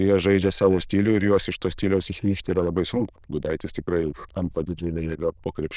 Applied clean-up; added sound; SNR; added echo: neural diffusion model UNIVERSE++.